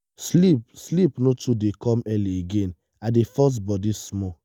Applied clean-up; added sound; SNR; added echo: none; none; none; none.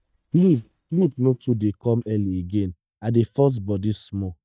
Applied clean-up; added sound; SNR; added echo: neural mask model DeepFilterNet 3.